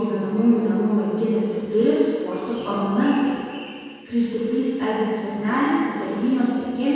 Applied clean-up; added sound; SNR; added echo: none; Acoustic guitar / Strum; 17 dB; reverberation time 1.9 s.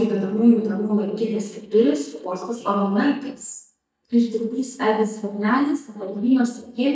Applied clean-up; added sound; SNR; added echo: neural mask model DeepFilterNet 3.